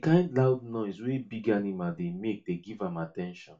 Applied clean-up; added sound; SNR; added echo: none; none; none; reverberation time 0.2 s.